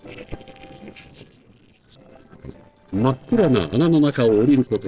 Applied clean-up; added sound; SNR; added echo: neural separator model SepFormer DNS4.